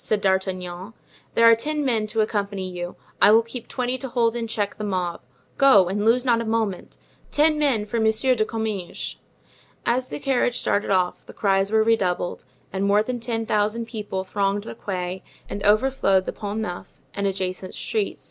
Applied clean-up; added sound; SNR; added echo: none; none; none; none.